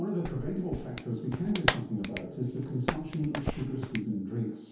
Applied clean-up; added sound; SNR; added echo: none; Clapping; 3 dB; reverberation time 1.0 s.